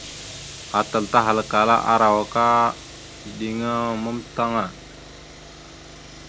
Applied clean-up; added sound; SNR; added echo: none; Sawing + Explosion; 16 dB; none.